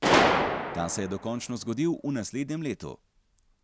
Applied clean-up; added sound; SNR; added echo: none; Gunshot, gunfire; -3 dB; none.